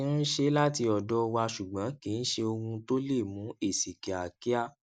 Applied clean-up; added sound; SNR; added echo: neural mask model Resemble Enhance denoiser.